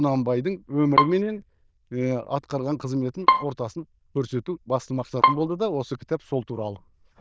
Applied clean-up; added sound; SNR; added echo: neural diffusion model UNIVERSE++.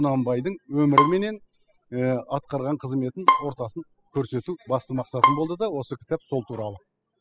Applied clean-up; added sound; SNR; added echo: classical method spectral subtraction.